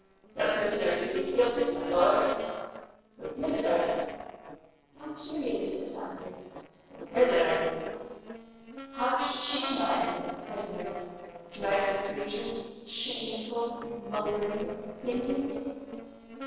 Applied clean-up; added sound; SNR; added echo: neural separator model SepFormer DNS4.